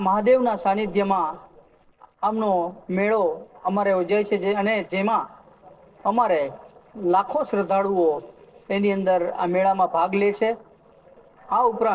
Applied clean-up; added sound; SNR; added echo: neural separator model SepFormer DNS4.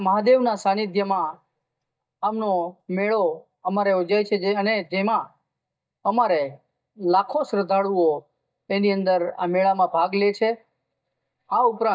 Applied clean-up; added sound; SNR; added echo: neural mask model DeepFilterNet 3.